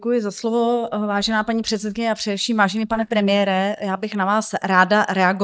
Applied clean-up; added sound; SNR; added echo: neural mask model DeepFilterNet 3.